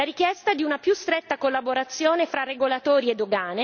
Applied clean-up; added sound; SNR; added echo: none; none; none; none.